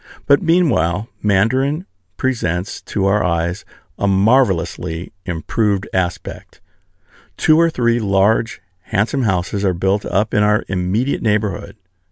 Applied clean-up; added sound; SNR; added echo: none; none; none; none.